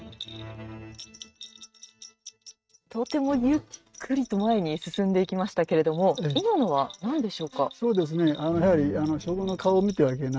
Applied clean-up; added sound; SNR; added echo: neural mask model RNNoise.